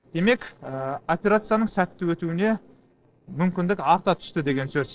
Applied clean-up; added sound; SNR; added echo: neural separator model SepFormer DNS4.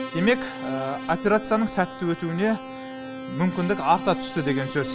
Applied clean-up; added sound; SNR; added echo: none; Keyboard (musical); 9 dB; none.